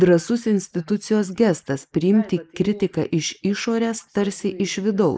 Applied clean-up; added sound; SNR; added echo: neural mask model Resemble Enhance denoiser.